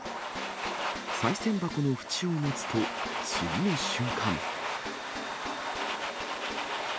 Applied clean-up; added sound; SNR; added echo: none; Domestic sounds, home sounds; 1 dB; none.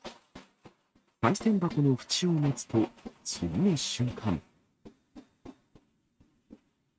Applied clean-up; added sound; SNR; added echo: neural mask model RNNoise.